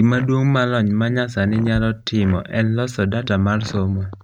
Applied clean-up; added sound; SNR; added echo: neural mask model RNNoise.